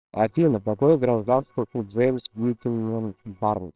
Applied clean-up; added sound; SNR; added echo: neural separator model SepFormer WHAMR!.